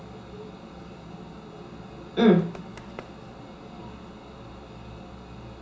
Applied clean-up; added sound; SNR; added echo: none; Run; 17 dB; reverberation time 0.6 s.